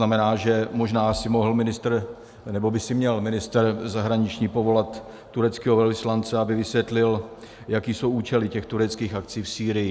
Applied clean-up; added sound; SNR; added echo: none; none; none; none.